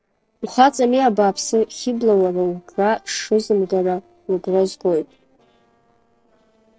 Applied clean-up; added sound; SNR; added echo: neural separator model SepFormer DNS4.